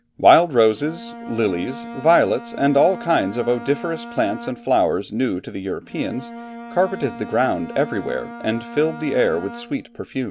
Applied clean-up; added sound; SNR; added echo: none; Bowed string instrument; 15 dB; none.